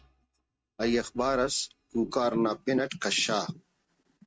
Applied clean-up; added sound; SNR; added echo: neural mask model RNNoise.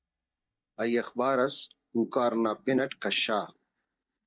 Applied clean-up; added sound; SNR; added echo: neural mask model DeepFilterNet 3.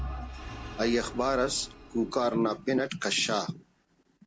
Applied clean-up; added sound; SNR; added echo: none; Engine / Vehicle; 13 dB; none.